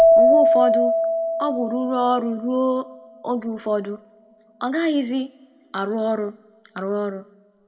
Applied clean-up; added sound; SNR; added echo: none; Keyboard (musical); -2 dB; reverberation time 0.9 s.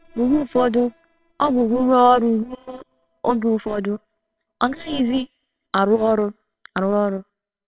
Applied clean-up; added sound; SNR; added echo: neural separator model SepFormer WHAMR!.